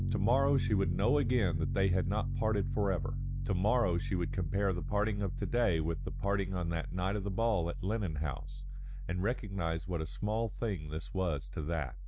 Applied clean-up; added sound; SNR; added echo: none; Piano; 3 dB; none.